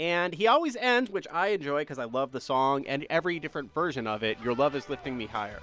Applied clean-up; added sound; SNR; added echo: none; none; none; none.